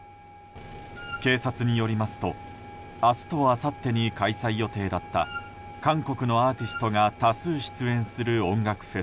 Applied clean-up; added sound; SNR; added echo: none; Wind instrument, woodwind instrument; 12 dB; none.